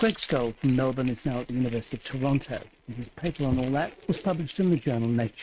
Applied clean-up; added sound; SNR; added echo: neural mask model RNNoise.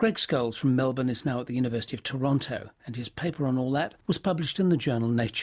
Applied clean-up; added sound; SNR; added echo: none; none; none; none.